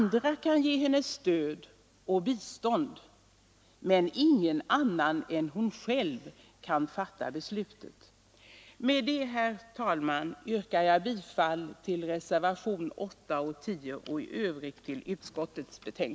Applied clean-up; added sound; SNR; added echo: none; none; none; none.